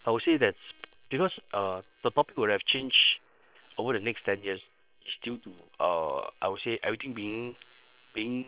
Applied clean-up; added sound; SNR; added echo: neural separator model SepFormer WHAM!.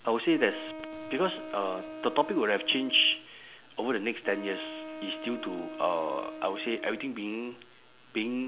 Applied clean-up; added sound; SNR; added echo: none; Wind instrument, woodwind instrument; 11 dB; none.